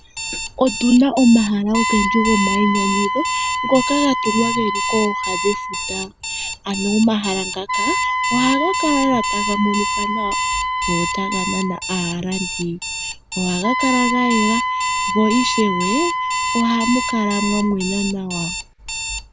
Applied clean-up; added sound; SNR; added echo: none; Wind instrument, woodwind instrument + Alarm; 2 dB; none.